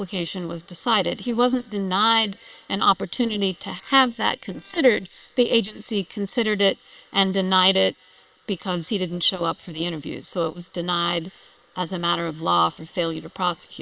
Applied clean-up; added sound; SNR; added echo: neural separator model SepFormer WHAM!.